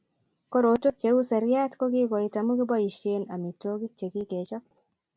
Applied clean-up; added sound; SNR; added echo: none; none; none; none.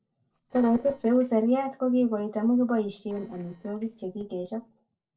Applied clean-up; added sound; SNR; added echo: neural separator model SepFormer DNS4.